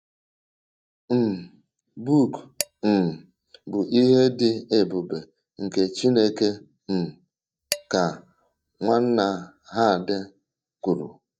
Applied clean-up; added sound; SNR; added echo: neural mask model DeepFilterNet 3.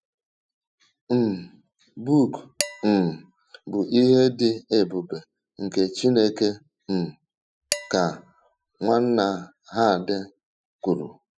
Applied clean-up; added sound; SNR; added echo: classical method spectral subtraction.